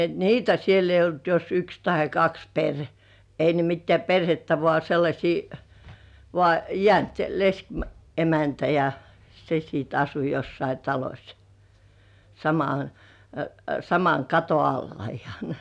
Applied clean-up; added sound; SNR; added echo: none; none; none; none.